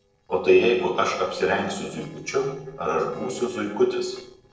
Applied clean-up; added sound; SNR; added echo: neural separator model SepFormer DNS4.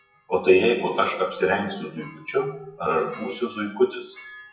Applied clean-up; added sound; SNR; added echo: classical method WPE with log-MMSE.